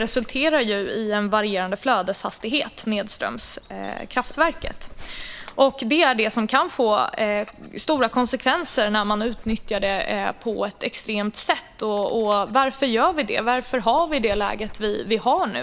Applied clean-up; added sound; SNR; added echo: none; Dog; 17 dB; none.